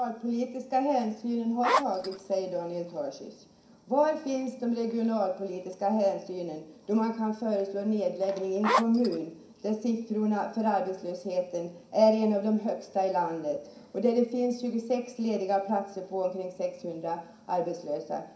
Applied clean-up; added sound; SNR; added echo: none; Zipper (clothing); -1 dB; reverberation time 0.5 s.